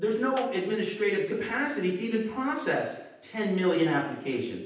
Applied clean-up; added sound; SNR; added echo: none; Clapping; 19 dB; reverberation time 0.9 s.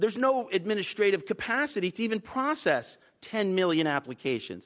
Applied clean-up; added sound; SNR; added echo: none; none; none; none.